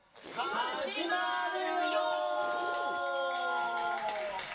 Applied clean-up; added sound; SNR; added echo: none; Zipper (clothing); 17 dB; reverberation time 2.4 s.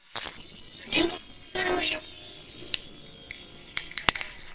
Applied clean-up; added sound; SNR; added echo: neural separator model SepFormer WHAMR!.